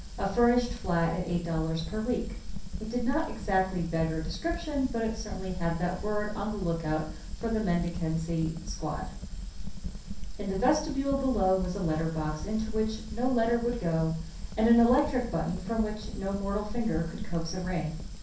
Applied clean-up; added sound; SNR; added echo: none; Fire; 6 dB; reverberation time 0.6 s.